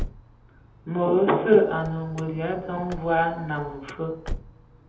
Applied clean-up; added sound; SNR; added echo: none; Car; 13 dB; reverberation time 0.9 s.